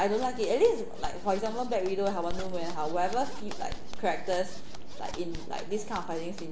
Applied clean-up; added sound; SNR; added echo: none; Zipper (clothing); 1 dB; none.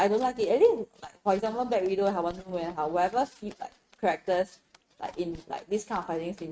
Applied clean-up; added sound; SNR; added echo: neural mask model RNNoise.